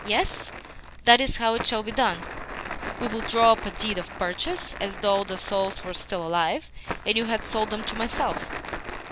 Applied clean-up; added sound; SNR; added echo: none; Crumpling, crinkling; 10 dB; none.